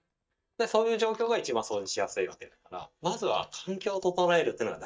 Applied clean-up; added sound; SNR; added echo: neural mask model DeepFilterNet 3.